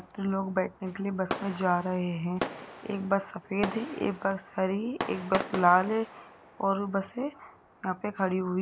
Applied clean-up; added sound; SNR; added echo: none; Fireworks; 11 dB; none.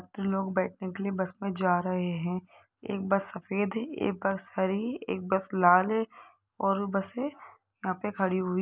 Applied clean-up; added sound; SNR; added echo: none; none; none; none.